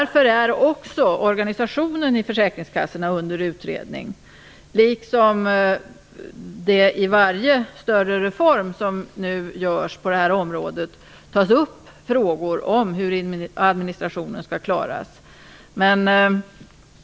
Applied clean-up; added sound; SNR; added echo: none; none; none; none.